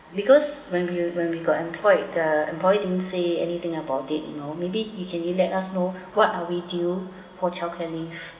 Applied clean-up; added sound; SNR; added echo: none; none; none; none.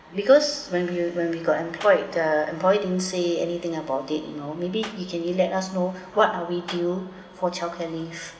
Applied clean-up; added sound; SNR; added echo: none; Clapping; 19 dB; none.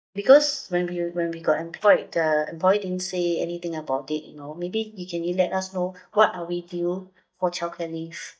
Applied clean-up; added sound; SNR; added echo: neural mask model DeepFilterNet 3.